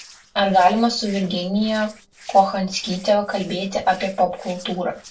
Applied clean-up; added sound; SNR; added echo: neural separator model SepFormer DNS4.